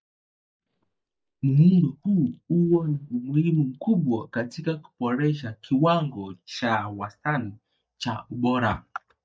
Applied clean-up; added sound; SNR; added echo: neural mask model DeepFilterNet 3.